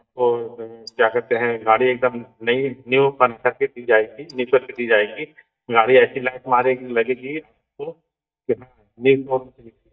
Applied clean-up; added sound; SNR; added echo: neural mask model DeepFilterNet 3.